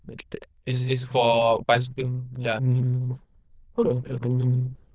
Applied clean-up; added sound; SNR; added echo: neural diffusion model UNIVERSE++.